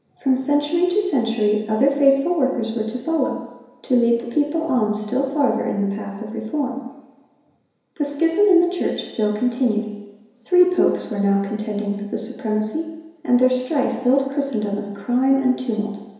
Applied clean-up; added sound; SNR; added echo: none; none; none; reverberation time 1.0 s.